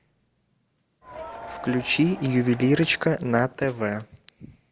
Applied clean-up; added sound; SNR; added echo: none; Crowd; 14 dB; none.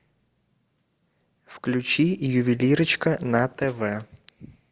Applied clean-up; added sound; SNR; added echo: none; none; none; none.